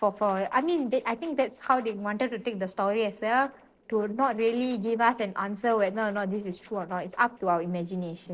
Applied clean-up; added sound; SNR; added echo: neural separator model SepFormer DNS4.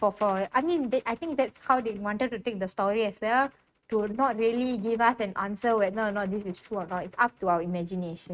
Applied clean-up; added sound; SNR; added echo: neural mask model RNNoise.